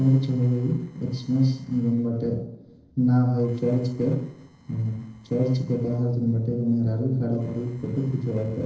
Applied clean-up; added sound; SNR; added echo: neural separator model SepFormer DNS4.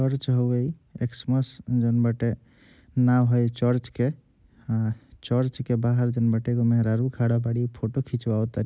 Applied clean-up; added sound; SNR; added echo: none; none; none; none.